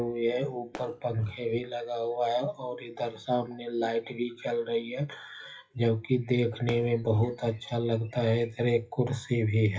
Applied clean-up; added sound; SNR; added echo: classical method WPE with log-MMSE.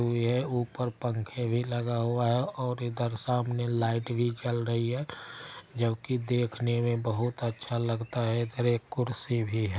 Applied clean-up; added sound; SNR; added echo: none; none; none; none.